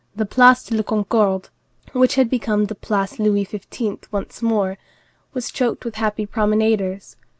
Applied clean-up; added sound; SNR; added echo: none; none; none; none.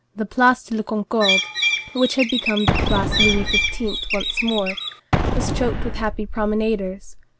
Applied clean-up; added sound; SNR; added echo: none; Bird + Explosion; -1 dB; none.